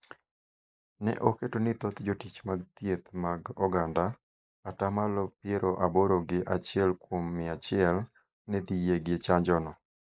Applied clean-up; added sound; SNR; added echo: neural mask model Resemble Enhance denoiser.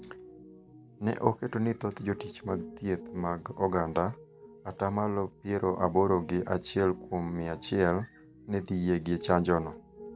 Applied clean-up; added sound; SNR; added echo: none; Piano; 17 dB; none.